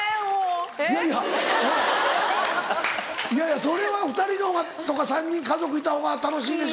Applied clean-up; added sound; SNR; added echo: none; Bathtub (filling or washing); 18 dB; none.